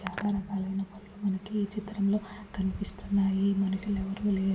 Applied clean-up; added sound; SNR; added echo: none; Hands; 15 dB; reverberation time 1.5 s.